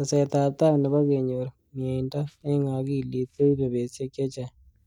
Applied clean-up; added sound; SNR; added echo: neural mask model DeepFilterNet 3.